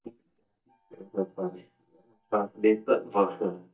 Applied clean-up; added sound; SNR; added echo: neural mask model DeepFilterNet 3.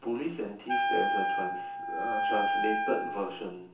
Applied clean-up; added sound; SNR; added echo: none; Wind instrument, woodwind instrument; -4 dB; reverberation time 0.7 s.